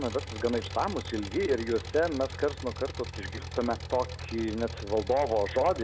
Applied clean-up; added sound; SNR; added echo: none; Engine; 9 dB; none.